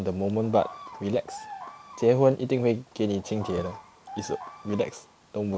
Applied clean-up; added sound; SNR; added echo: none; Bird vocalization, bird call, bird song; 17 dB; none.